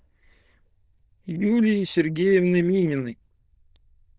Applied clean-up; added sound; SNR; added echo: neural diffusion model UNIVERSE++.